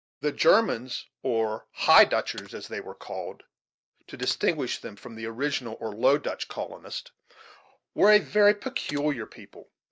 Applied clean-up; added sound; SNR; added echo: neural mask model DeepFilterNet 3.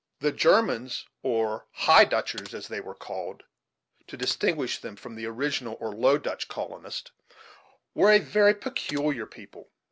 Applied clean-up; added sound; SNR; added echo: none; Computer keyboard; 19 dB; none.